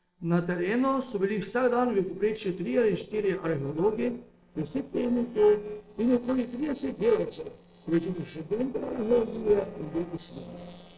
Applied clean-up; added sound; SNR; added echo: neural separator model SepFormer DNS4.